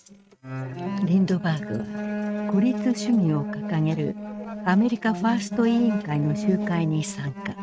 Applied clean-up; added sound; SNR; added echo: neural mask model RNNoise.